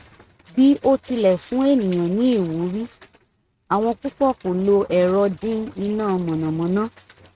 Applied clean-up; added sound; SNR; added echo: neural mask model RNNoise.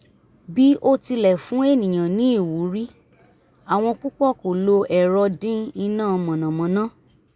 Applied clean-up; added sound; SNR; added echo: none; none; none; none.